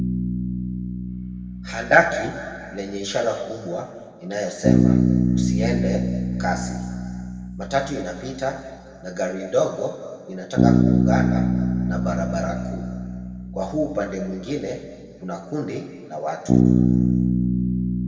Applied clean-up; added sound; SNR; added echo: none; Bass guitar; -4 dB; reverberation time 2.1 s.